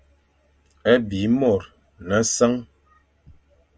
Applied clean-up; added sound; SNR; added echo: none; none; none; none.